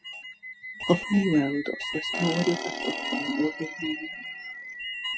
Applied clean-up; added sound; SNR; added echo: classical method spectral subtraction.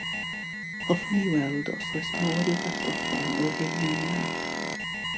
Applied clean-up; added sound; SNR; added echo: none; Alarm + Tools; 1 dB; none.